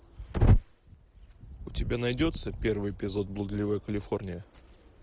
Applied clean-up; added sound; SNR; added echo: none; none; none; none.